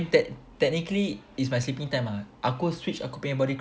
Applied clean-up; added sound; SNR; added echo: none; none; none; none.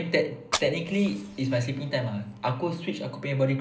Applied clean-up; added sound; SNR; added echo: none; Fire; 10 dB; reverberation time 0.5 s.